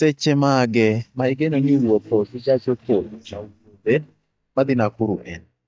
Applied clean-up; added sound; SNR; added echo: neural mask model DeepFilterNet 3.